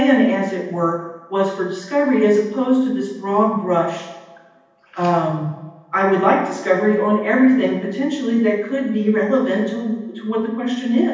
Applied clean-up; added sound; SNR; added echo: none; none; none; reverberation time 0.9 s.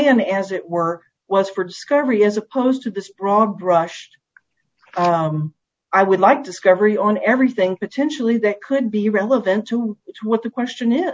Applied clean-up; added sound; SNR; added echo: none; none; none; none.